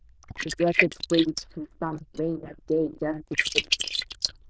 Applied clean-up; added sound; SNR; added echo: neural diffusion model UNIVERSE++.